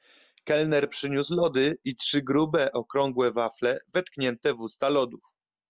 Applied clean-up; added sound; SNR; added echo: none; none; none; none.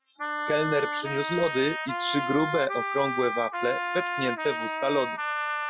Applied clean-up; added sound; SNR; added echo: classical method Wiener filter.